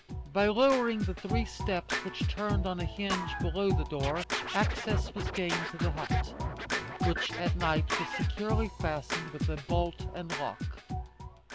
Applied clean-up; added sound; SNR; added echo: none; Scratching (performance technique); 0 dB; none.